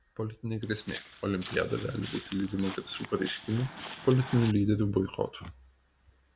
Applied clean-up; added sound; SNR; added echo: none; Walk, footsteps; 13 dB; none.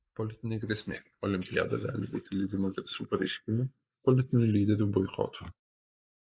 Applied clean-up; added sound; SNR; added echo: neural mask model Resemble Enhance denoiser.